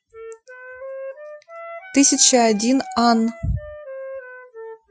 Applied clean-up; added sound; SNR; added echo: classical method Wiener filter.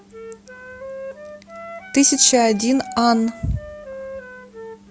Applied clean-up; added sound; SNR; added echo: none; Wind instrument, woodwind instrument; 15 dB; none.